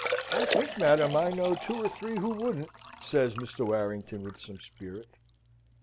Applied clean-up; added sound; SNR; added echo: none; Liquid; 6 dB; none.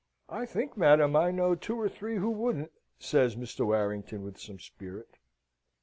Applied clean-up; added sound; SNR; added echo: none; none; none; none.